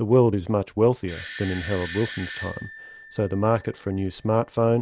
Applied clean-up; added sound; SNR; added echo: none; Bell / Doorbell; 15 dB; none.